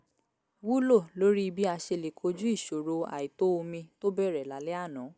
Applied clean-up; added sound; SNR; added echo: none; none; none; none.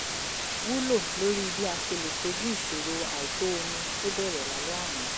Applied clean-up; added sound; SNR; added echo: none; Water; -1 dB; none.